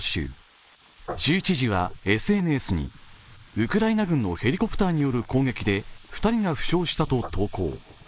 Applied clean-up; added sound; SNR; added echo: neural mask model Resemble Enhance denoiser.